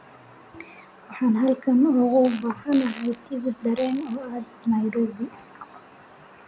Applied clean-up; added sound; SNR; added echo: none; Fart; 17 dB; none.